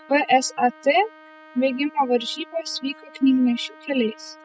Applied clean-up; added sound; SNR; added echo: classical method spectral subtraction.